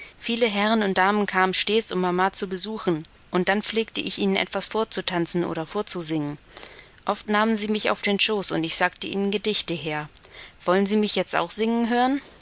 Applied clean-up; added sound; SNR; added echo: none; none; none; none.